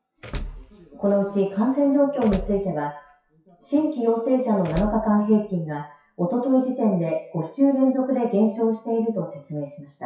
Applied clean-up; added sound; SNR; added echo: classical method WPE with log-MMSE.